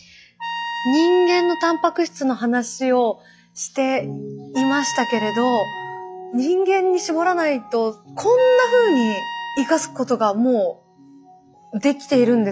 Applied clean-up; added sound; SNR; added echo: classical method log-MMSE.